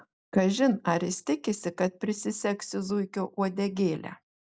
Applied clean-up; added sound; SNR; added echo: none; none; none; none.